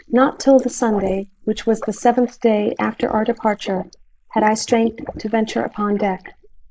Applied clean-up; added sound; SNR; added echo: neural mask model Resemble Enhance denoiser.